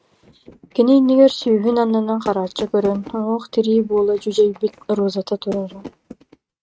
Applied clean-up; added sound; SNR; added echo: neural mask model RNNoise.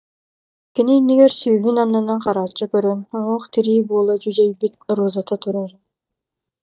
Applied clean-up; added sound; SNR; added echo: neural mask model DeepFilterNet 3.